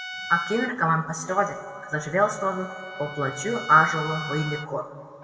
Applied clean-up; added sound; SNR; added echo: none; Trumpet; 13 dB; reverberation time 1.4 s.